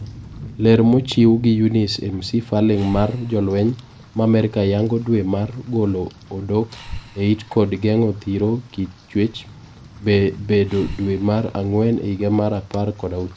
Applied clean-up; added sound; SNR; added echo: none; Breathing + Rain; 19 dB; none.